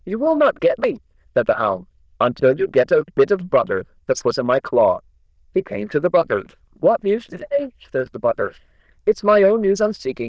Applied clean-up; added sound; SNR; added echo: neural diffusion model UNIVERSE++.